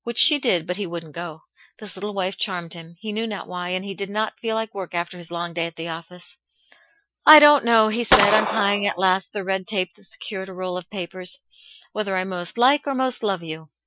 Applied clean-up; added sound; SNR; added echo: classical method Wiener filter.